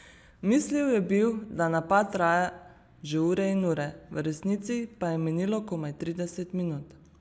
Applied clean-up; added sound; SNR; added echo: none; none; none; none.